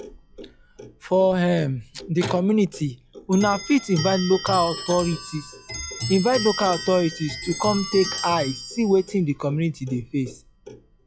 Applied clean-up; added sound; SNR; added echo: classical method log-MMSE.